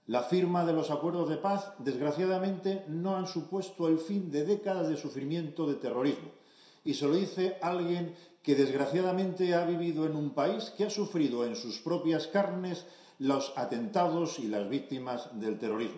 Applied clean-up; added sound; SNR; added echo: none; none; none; reverberation time 0.7 s.